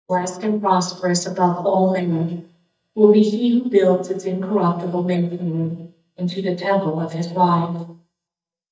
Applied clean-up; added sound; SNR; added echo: neural mask model DeepFilterNet 3.